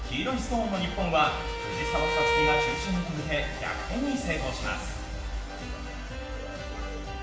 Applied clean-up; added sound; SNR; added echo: none; Bowed string instrument; 1 dB; reverberation time 0.8 s.